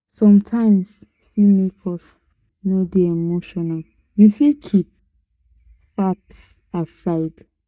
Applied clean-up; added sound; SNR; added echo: neural mask model DeepFilterNet 3.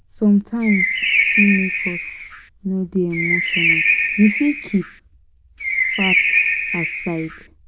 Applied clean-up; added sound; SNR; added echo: neural diffusion model UNIVERSE++.